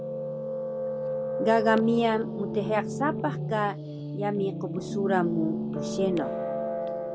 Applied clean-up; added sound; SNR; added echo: none; Piano; 2 dB; none.